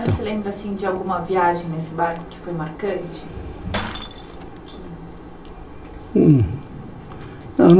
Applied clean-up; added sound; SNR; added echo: none; Shatter; 19 dB; reverberation time 2.3 s.